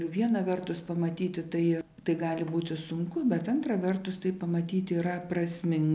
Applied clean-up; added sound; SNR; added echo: none; none; none; none.